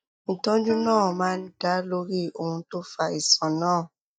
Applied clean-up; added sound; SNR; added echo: neural mask model DeepFilterNet 3.